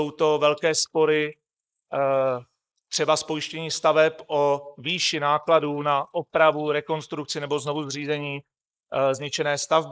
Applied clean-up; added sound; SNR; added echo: neural mask model Resemble Enhance denoiser.